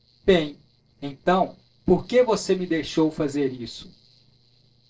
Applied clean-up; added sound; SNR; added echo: neural separator model SepFormer DNS4.